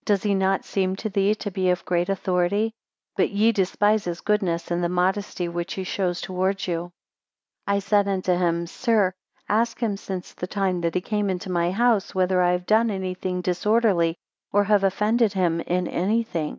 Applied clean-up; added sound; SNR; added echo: none; none; none; none.